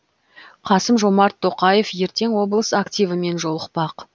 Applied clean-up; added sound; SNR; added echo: none; none; none; none.